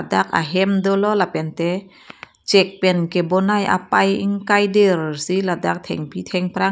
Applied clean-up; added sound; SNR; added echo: none; none; none; none.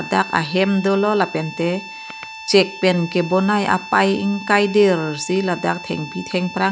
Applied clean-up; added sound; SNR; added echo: none; Harmonica; 15 dB; none.